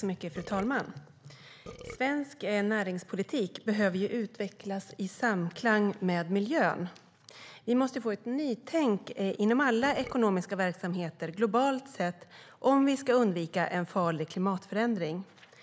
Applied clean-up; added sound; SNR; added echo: none; Burping, eructation; 15 dB; none.